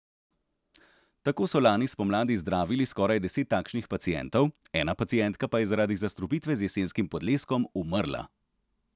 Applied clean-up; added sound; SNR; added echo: none; none; none; none.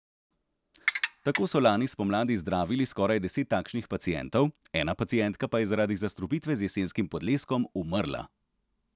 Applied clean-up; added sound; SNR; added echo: none; Ratchet, pawl; -4 dB; none.